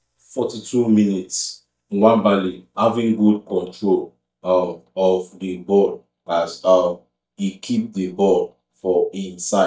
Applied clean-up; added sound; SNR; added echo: neural mask model DeepFilterNet 3.